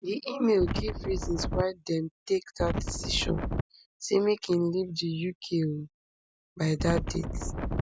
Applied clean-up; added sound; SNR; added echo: none; Wind; 1 dB; none.